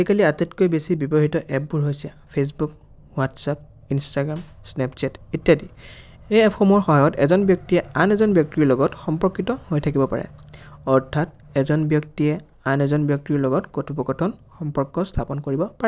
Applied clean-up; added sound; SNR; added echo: none; none; none; none.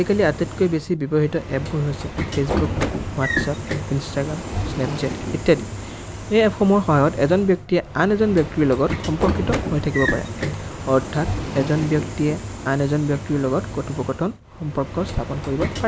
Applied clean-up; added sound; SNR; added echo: none; Sliding door / Train; 6 dB; none.